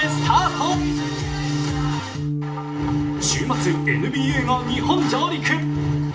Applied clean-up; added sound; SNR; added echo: none; Organ; 1 dB; reverberation time 0.4 s.